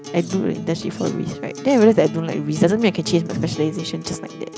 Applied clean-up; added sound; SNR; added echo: none; Acoustic guitar; 12 dB; none.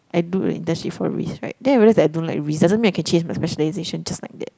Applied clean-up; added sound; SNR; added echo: none; none; none; none.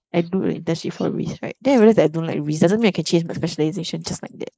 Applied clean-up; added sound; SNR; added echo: neural mask model Resemble Enhance denoiser.